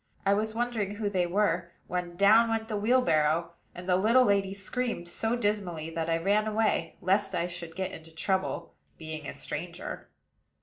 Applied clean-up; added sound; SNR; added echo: none; none; none; none.